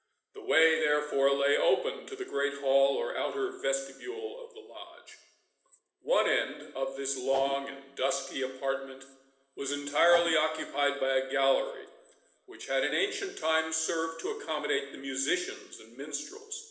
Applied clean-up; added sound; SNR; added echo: neural separator model SepFormer DNS4.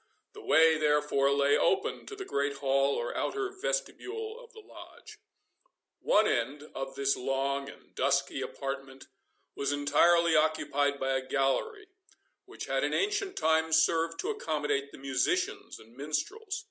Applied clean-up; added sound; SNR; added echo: none; none; none; none.